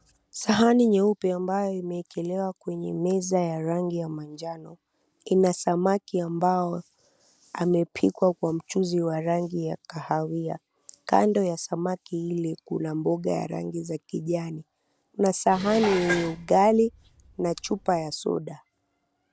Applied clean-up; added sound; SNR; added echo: none; Dishes, pots, and pans; 10 dB; none.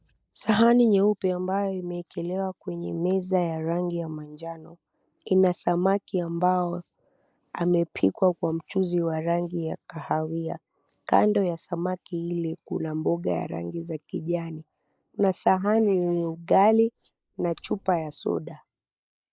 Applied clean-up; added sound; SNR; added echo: neural mask model Resemble Enhance denoiser.